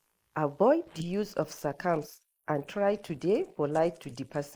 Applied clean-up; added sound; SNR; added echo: neural mask model Resemble Enhance denoiser.